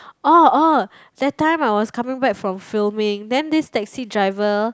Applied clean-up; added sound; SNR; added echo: none; none; none; none.